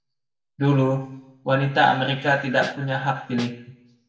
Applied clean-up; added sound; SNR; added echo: none; Snare drum; 12 dB; reverberation time 0.8 s.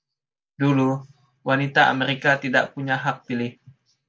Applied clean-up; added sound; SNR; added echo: none; none; none; none.